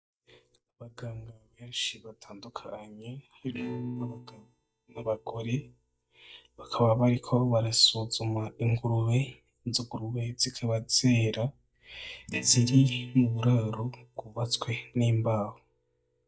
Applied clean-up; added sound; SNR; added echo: neural mask model DeepFilterNet 3.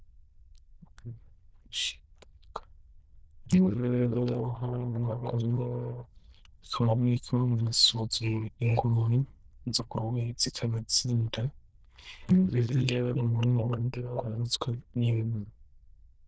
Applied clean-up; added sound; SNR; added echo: neural diffusion model UNIVERSE++.